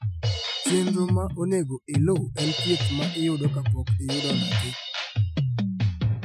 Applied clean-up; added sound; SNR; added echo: classical method Wiener filter.